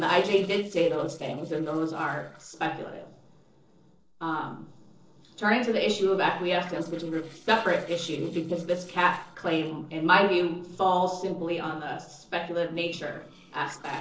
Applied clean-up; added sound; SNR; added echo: neural separator model SepFormer DNS4.